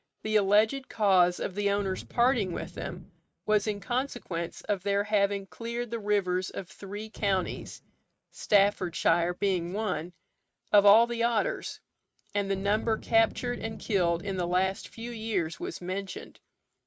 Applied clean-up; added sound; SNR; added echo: neural mask model RNNoise.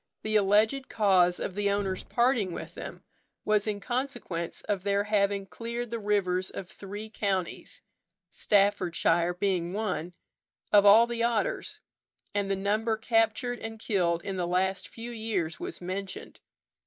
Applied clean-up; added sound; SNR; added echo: neural mask model DeepFilterNet 3.